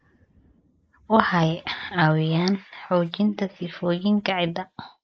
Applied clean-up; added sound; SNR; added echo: neural mask model Resemble Enhance denoiser.